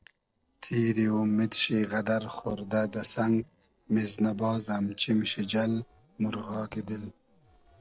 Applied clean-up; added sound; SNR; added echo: neural separator model SepFormer DNS4.